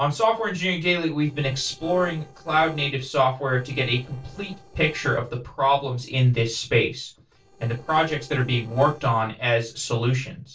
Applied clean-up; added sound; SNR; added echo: neural separator model SepFormer DNS4.